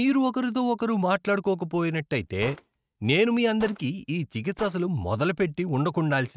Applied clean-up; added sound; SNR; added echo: neural mask model RNNoise.